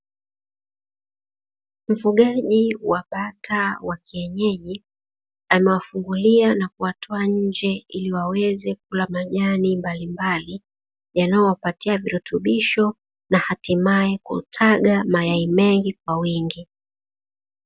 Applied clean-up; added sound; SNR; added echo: none; none; none; none.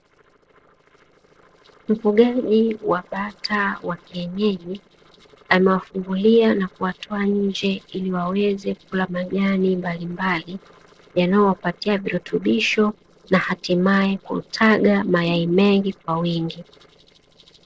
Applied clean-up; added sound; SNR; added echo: neural separator model SepFormer DNS4.